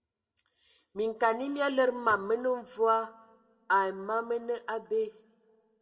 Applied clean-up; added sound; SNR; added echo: none; none; none; reverberation time 1.1 s.